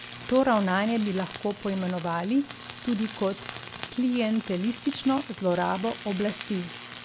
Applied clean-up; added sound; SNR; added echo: none; Tools; 11 dB; none.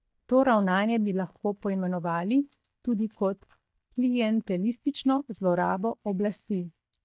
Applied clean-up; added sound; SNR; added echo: neural mask model DeepFilterNet 3.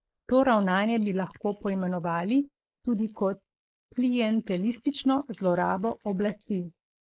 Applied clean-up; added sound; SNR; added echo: neural mask model Resemble Enhance denoiser.